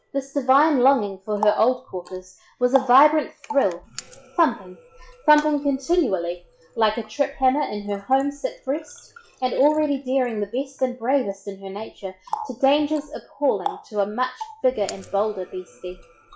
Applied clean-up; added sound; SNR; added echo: classical method log-MMSE.